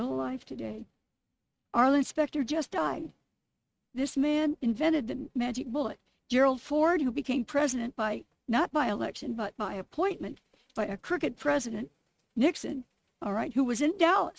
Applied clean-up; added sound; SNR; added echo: neural mask model RNNoise.